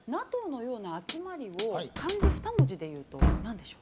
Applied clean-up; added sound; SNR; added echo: none; Hi-hat + Wood; -5 dB; none.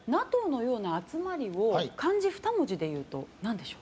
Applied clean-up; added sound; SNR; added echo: none; none; none; none.